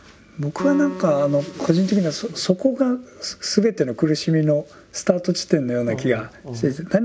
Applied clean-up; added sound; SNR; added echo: none; Piano; 15 dB; none.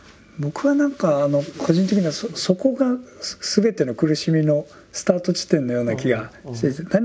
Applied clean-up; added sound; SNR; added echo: none; none; none; none.